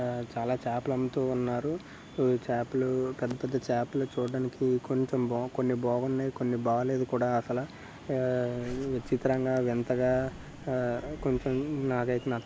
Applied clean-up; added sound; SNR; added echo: none; Zipper (clothing); 17 dB; none.